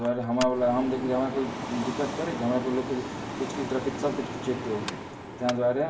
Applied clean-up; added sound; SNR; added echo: none; Mechanical fan; 7 dB; reverberation time 0.7 s.